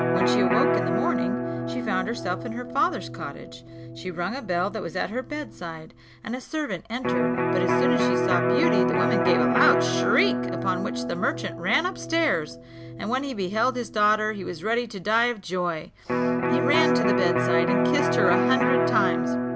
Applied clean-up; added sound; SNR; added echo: none; Electric guitar; -2 dB; none.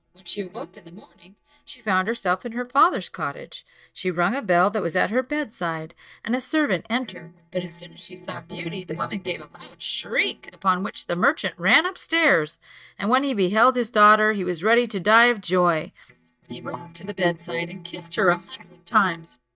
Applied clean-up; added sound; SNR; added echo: neural mask model DeepFilterNet 3.